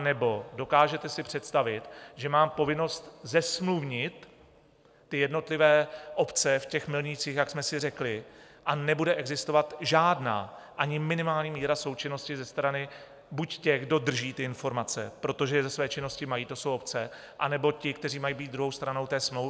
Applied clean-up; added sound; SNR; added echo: none; none; none; none.